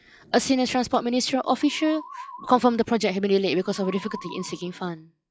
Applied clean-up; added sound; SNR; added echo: classical method log-MMSE.